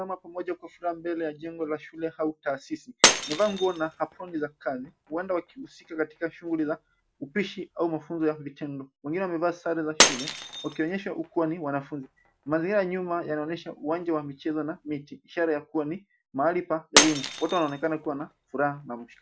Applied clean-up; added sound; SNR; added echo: none; Shatter; 2 dB; none.